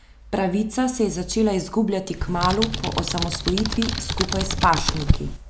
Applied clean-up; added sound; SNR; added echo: none; Computer keyboard; 1 dB; none.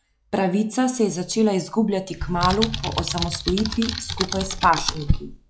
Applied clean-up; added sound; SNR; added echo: classical method log-MMSE.